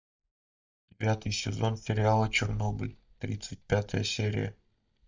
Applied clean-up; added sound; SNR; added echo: neural mask model DeepFilterNet 3.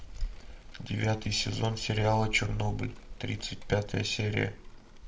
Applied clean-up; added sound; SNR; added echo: none; Rain; 9 dB; reverberation time 0.3 s.